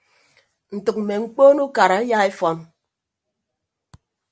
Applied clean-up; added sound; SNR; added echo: none; none; none; none.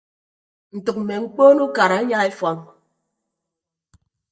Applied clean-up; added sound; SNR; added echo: neural mask model DeepFilterNet 3.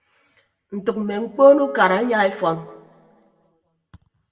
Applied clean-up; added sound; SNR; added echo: none; Wind instrument, woodwind instrument; 18 dB; reverberation time 1.0 s.